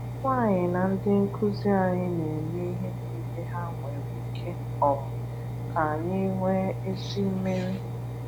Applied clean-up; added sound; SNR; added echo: none; Engine; 4 dB; none.